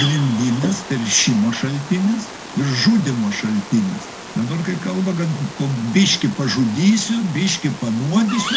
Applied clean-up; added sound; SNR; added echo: none; Bird vocalization, bird call, bird song; 12 dB; none.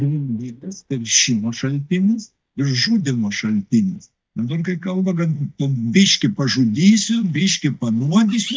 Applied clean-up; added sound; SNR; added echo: neural mask model DeepFilterNet 3.